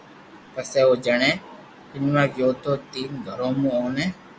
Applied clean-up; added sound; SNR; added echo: none; none; none; none.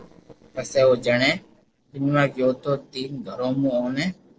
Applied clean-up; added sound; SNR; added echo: neural separator model SepFormer DNS4.